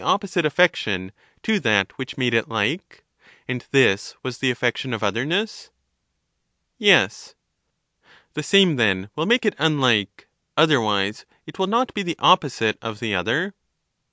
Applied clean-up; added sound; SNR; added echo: none; none; none; none.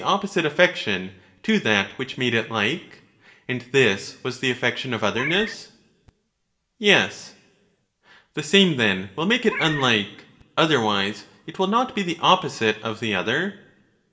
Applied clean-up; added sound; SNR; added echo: none; Meow; 10 dB; reverberation time 0.6 s.